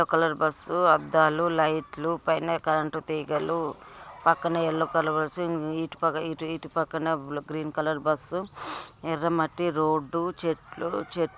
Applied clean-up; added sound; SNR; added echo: none; none; none; none.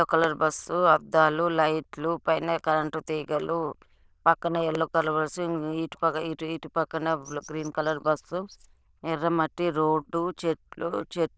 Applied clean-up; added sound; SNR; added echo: neural diffusion model UNIVERSE++.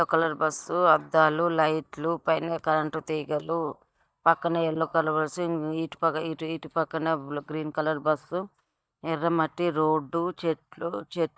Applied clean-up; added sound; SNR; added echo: neural mask model DeepFilterNet 3.